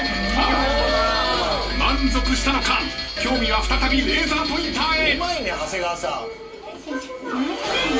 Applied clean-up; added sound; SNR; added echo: none; none; none; reverberation time 0.3 s.